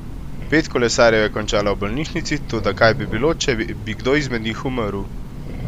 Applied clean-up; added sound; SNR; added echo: none; Train; 8 dB; none.